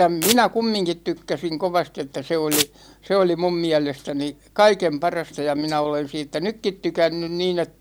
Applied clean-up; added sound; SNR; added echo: none; Domestic sounds, home sounds; 4 dB; none.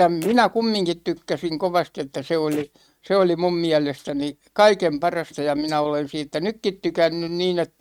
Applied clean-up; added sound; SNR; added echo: neural mask model RNNoise.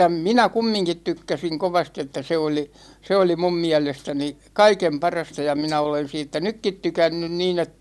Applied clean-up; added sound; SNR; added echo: none; none; none; none.